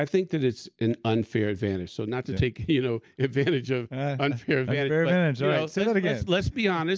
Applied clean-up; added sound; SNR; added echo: none; none; none; none.